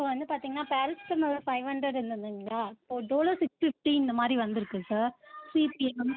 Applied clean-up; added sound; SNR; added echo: none; none; none; none.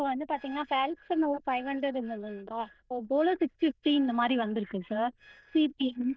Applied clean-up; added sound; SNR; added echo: neural diffusion model UNIVERSE++.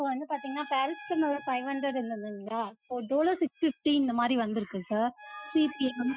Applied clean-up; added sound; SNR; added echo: classical method Wiener filter.